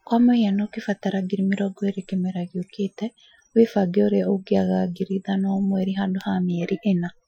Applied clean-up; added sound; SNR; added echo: classical method Wiener filter.